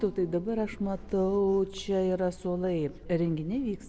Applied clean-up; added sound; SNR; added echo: none; none; none; none.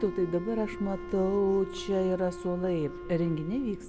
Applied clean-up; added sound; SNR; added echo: none; Wind instrument, woodwind instrument; 12 dB; none.